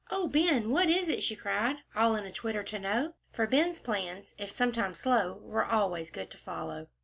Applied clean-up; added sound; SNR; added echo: none; none; none; none.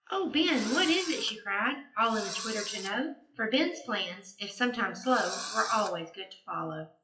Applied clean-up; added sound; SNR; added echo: classical method WPE with log-MMSE.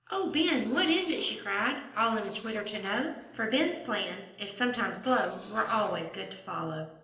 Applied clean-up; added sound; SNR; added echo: neural separator model SepFormer DNS4.